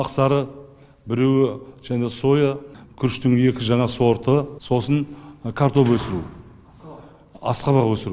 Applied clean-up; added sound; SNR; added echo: none; none; none; none.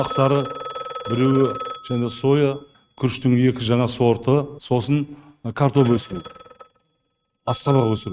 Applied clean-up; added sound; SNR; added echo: neural mask model RNNoise.